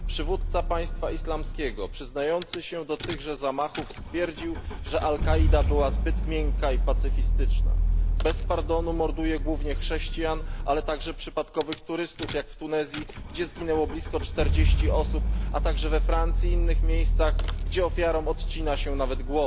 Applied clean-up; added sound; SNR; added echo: none; Rattle / Engine starting / Car; -4 dB; none.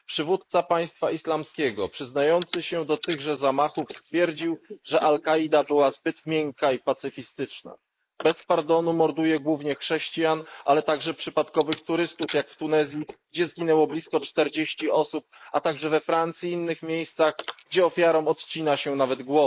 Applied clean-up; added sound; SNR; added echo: neural mask model Resemble Enhance denoiser.